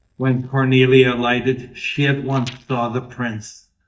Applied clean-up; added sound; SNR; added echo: neural mask model DeepFilterNet 3.